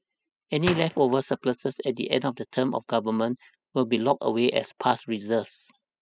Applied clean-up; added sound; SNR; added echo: classical method spectral subtraction.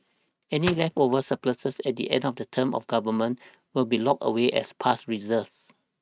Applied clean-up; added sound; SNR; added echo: neural mask model RNNoise.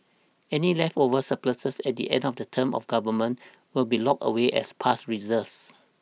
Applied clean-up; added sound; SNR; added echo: none; none; none; none.